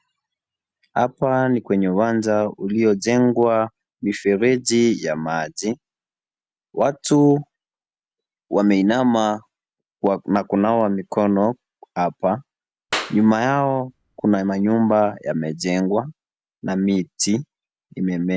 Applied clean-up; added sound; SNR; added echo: none; Clapping; 12 dB; none.